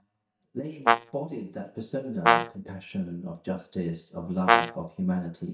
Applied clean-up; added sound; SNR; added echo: neural mask model DeepFilterNet 3.